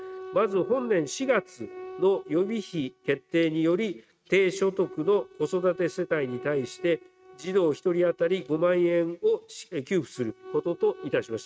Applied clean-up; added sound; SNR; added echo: neural mask model RNNoise.